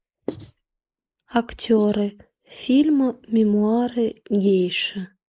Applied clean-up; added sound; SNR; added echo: neural mask model Resemble Enhance denoiser.